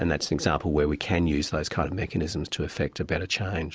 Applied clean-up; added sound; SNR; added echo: none; none; none; none.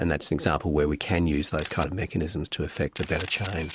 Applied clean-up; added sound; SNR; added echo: neural mask model RNNoise.